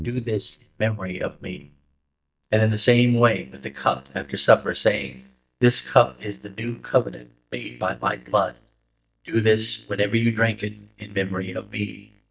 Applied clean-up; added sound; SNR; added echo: neural mask model DeepFilterNet 3.